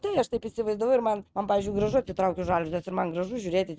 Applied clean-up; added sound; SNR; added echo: neural mask model RNNoise.